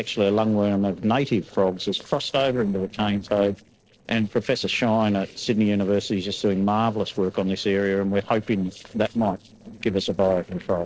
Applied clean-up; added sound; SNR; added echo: neural separator model SepFormer DNS4.